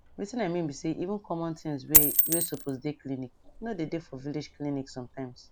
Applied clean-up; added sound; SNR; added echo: none; Coin (dropping); -3 dB; none.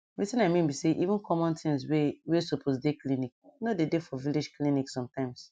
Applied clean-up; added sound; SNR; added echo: none; none; none; none.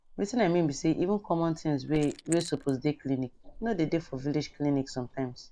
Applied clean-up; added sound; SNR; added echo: neural mask model Resemble Enhance denoiser.